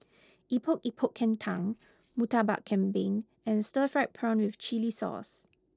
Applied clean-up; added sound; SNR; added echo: neural separator model SepFormer DNS4.